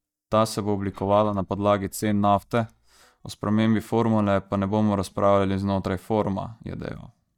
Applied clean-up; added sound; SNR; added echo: neural mask model DeepFilterNet 3.